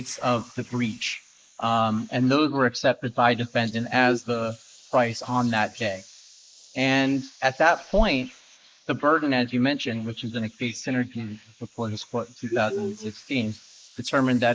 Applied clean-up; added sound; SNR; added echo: neural mask model Resemble Enhance denoiser.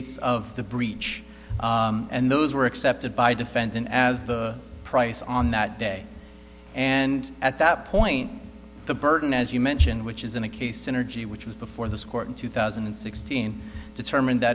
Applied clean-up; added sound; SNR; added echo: none; none; none; none.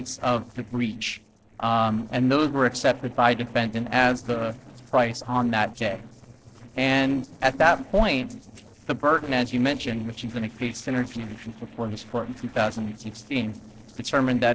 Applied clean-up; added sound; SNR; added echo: neural separator model SepFormer DNS4.